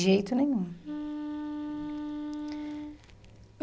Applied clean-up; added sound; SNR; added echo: none; Wind instrument, woodwind instrument; 5 dB; none.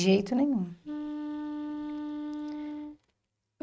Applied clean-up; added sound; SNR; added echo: neural mask model RNNoise.